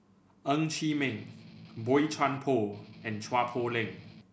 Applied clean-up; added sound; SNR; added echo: none; Strum; 18 dB; none.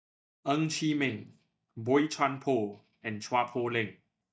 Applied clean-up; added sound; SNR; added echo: neural mask model DeepFilterNet 3.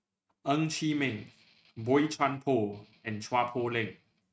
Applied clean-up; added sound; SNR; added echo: neural mask model RNNoise.